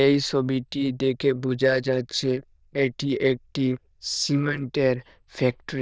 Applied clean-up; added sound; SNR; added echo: neural diffusion model UNIVERSE++.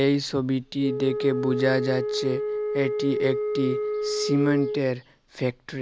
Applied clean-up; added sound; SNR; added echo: none; Wind instrument, woodwind instrument; 3 dB; none.